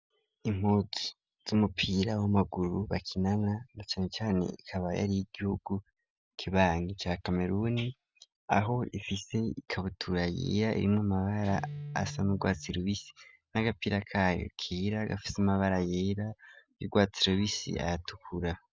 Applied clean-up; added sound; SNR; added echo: none; Guitar; 14 dB; none.